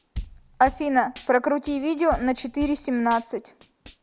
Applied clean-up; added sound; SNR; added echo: none; Tambourine / Drum / Drum kit; 16 dB; none.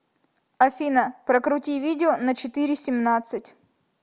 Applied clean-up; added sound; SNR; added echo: none; none; none; none.